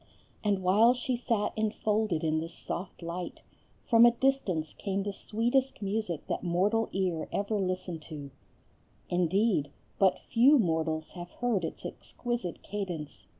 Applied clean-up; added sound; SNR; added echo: none; none; none; none.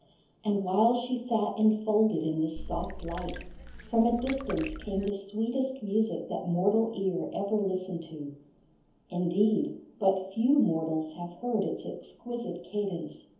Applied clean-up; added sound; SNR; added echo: none; Water / Liquid; 10 dB; reverberation time 0.7 s.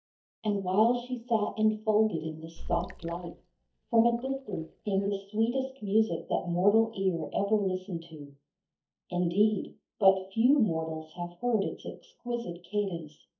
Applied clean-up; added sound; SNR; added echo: neural mask model DeepFilterNet 3.